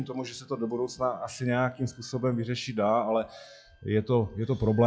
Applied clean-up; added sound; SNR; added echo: classical method log-MMSE.